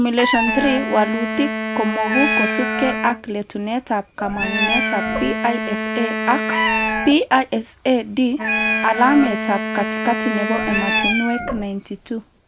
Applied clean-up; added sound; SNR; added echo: none; Meow + Wind instrument, woodwind instrument; 2 dB; none.